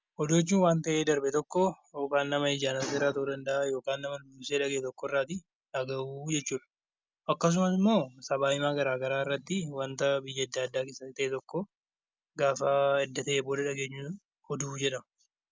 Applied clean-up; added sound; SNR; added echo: none; none; none; none.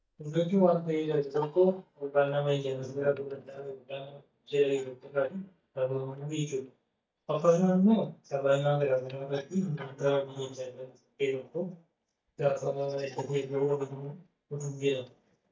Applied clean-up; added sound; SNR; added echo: neural mask model DeepFilterNet 3.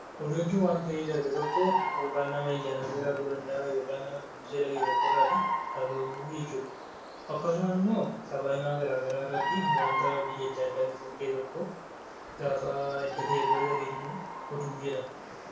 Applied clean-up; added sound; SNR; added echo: none; Bird vocalization, bird call, bird song; 2 dB; reverberation time 0.6 s.